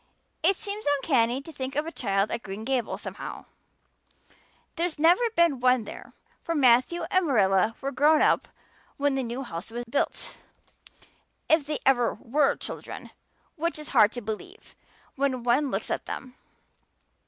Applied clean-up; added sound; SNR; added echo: none; none; none; none.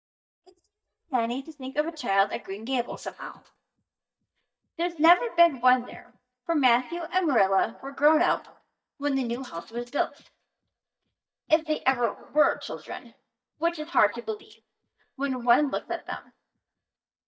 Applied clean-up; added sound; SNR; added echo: neural mask model DeepFilterNet 3.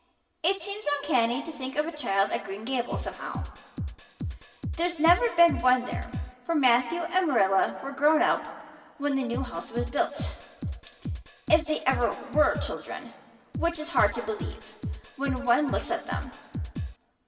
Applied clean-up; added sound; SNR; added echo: none; Drum kit; 7 dB; reverberation time 2.1 s.